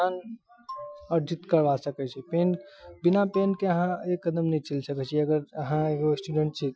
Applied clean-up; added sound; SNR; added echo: classical method Wiener filter.